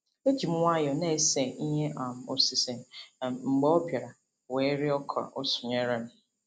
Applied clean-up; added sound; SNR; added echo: none; none; none; none.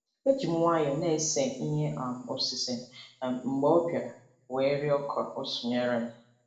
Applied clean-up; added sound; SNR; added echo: none; none; none; reverberation time 0.6 s.